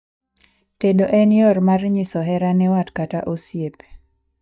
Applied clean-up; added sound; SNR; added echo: neural mask model DeepFilterNet 3.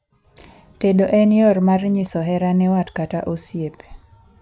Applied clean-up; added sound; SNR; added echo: none; none; none; none.